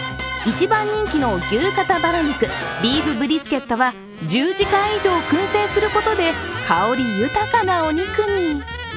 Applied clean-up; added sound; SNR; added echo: none; Wind instrument, woodwind instrument; 15 dB; none.